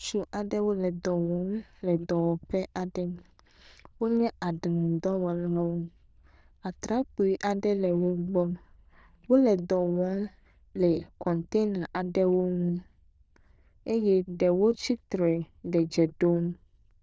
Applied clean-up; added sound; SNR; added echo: neural diffusion model UNIVERSE++.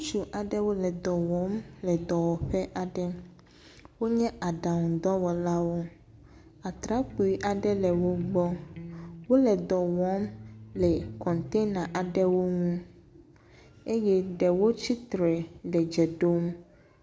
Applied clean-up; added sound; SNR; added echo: none; Electric guitar; 14 dB; none.